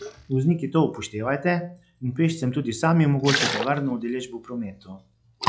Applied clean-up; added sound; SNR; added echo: classical method log-MMSE.